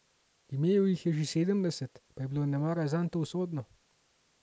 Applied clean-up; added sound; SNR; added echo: none; none; none; none.